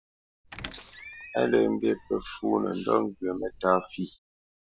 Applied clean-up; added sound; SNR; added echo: none; Squeak; 18 dB; none.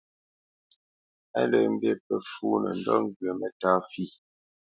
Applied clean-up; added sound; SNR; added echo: none; none; none; none.